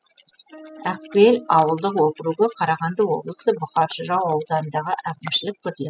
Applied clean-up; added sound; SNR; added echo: classical method spectral subtraction.